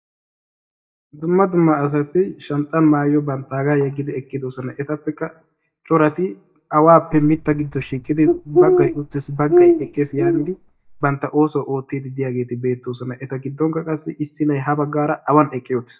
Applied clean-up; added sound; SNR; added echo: neural mask model DeepFilterNet 3.